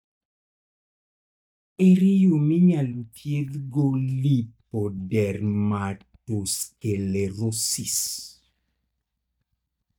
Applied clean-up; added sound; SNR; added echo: neural mask model DeepFilterNet 3.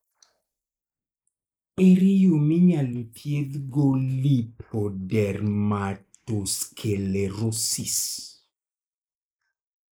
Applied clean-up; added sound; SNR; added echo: neural mask model Resemble Enhance denoiser.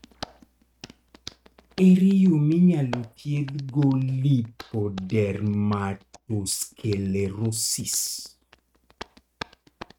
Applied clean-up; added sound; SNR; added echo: neural mask model RNNoise.